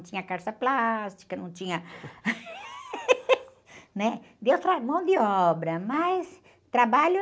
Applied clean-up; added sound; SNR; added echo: none; none; none; none.